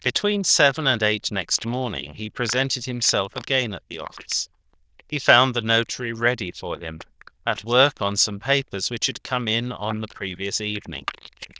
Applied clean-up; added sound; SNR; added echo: neural diffusion model UNIVERSE++.